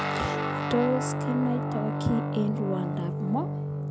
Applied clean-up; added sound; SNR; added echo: none; Guitar; 0 dB; none.